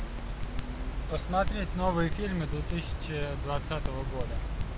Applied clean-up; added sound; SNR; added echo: none; Crackle; 6 dB; none.